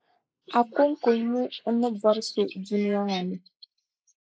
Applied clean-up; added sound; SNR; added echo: neural mask model Resemble Enhance denoiser.